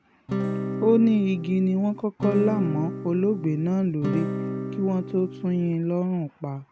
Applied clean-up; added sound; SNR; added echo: none; Acoustic guitar / Strum; 6 dB; none.